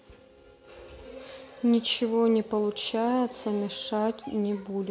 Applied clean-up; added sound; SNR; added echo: none; none; none; none.